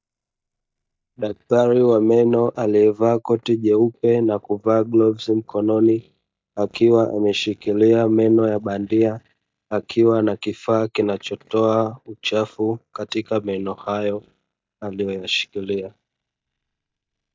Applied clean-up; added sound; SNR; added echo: neural mask model DeepFilterNet 3.